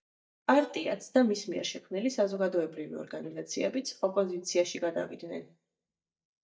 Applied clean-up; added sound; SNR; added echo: neural mask model DeepFilterNet 3.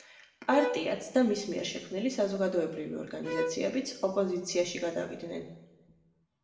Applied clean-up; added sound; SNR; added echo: none; Bowed string instrument; 9 dB; reverberation time 1.0 s.